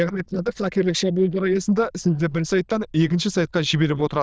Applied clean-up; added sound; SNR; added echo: neural diffusion model UNIVERSE++.